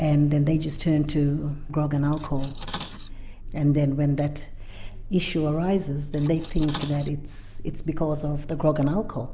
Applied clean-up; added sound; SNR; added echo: none; Cutlery, silverware; 15 dB; none.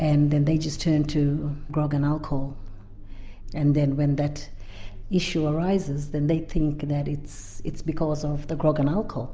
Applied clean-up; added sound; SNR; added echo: none; none; none; none.